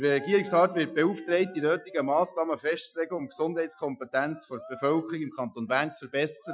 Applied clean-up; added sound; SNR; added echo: classical method Wiener filter.